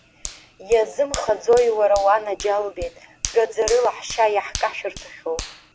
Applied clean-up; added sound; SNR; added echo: none; Hands; 14 dB; none.